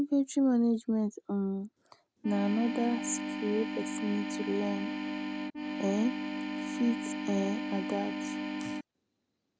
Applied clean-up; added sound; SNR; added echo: none; Organ; 3 dB; none.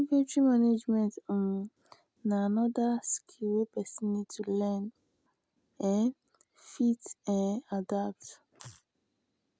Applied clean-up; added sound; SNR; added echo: none; none; none; none.